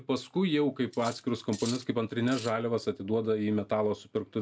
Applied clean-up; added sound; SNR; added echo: none; Cutlery, silverware; 16 dB; none.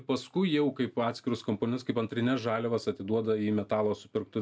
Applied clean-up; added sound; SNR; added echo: none; none; none; none.